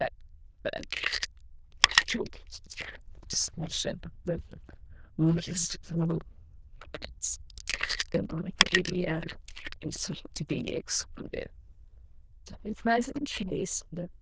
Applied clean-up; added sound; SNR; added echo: neural diffusion model UNIVERSE++.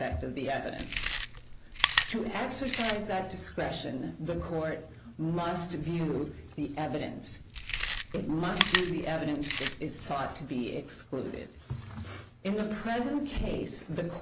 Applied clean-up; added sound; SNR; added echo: none; Chewing, mastication; 3 dB; none.